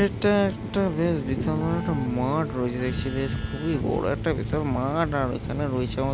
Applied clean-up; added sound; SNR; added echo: none; Keyboard (musical); 9 dB; none.